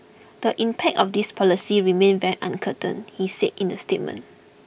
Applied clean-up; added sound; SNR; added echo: none; none; none; none.